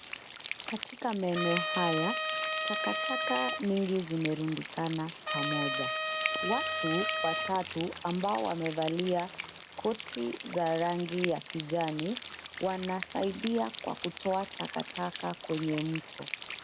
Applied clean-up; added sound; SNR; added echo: none; Trumpet + Rain; 2 dB; none.